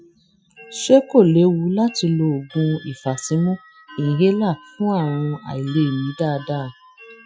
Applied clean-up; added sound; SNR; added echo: classical method Wiener filter.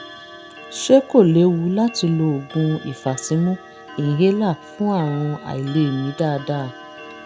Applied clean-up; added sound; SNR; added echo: none; Clock; 19 dB; none.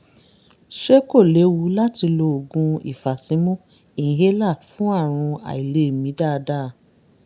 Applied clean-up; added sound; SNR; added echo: none; none; none; none.